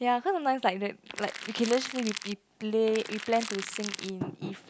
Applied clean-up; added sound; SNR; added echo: none; Crackle; 9 dB; none.